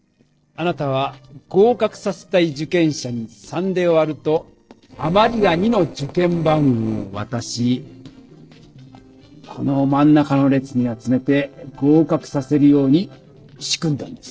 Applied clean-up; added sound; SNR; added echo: neural separator model SepFormer DNS4.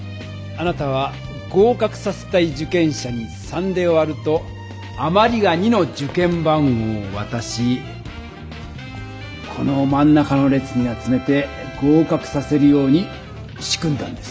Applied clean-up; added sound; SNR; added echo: none; none; none; none.